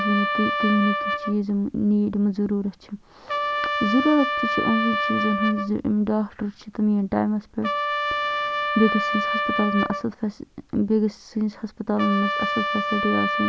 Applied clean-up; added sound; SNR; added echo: none; Trumpet; 3 dB; none.